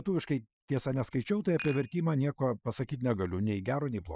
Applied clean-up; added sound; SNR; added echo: classical method Wiener filter.